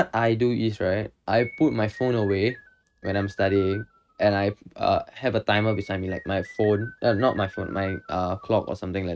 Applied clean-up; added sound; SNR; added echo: neural mask model RNNoise.